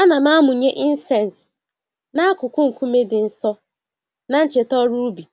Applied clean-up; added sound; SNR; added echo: none; none; none; none.